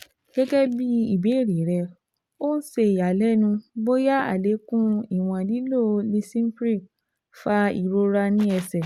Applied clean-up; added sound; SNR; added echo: none; none; none; none.